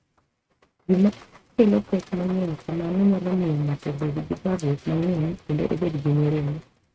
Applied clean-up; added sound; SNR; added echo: neural mask model RNNoise.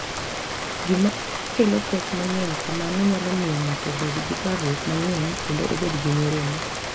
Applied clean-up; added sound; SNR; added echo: none; Rain; 4 dB; none.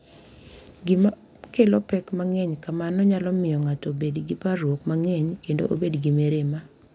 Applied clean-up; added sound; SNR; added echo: none; none; none; none.